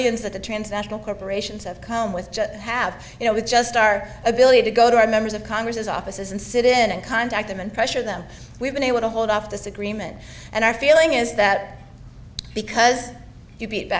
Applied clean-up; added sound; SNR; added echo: none; none; none; none.